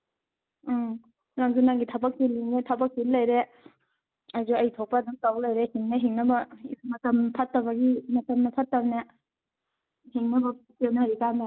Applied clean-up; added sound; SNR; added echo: none; none; none; none.